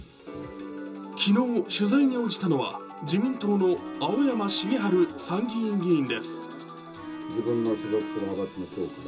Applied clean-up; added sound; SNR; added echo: none; Bowed string instrument; 10 dB; reverberation time 0.2 s.